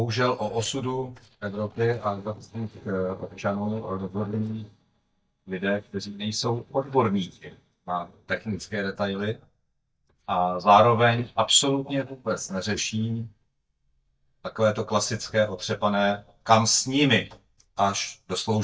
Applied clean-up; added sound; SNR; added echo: neural mask model DeepFilterNet 3.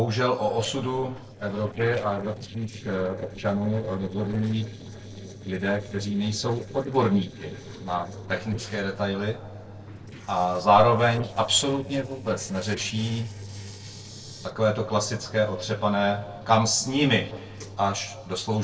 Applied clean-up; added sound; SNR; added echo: neural separator model SepFormer DNS4.